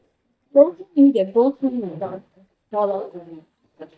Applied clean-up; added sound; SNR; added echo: neural mask model DeepFilterNet 3.